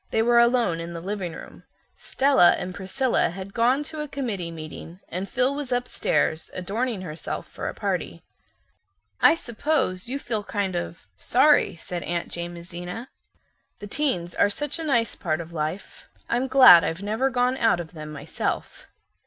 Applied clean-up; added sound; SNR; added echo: none; none; none; none.